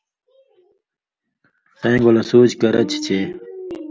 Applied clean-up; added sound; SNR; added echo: none; none; none; none.